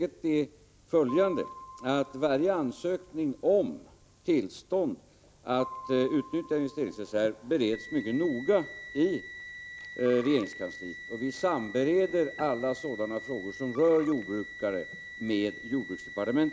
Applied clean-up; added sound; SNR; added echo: none; Piano; 19 dB; none.